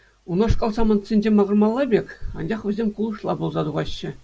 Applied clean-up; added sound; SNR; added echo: none; none; none; none.